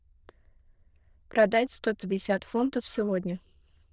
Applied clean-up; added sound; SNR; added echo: neural diffusion model UNIVERSE++.